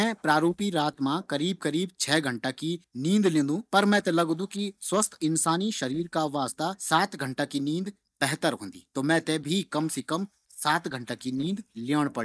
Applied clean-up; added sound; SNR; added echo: neural mask model DeepFilterNet 3.